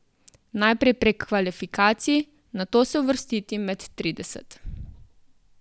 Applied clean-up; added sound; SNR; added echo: none; none; none; none.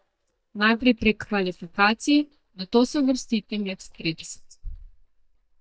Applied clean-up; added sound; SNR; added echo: neural mask model DeepFilterNet 3.